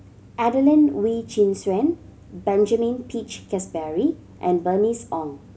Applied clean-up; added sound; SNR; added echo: none; none; none; none.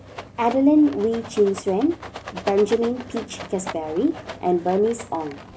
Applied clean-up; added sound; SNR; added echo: none; Rattle; 16 dB; none.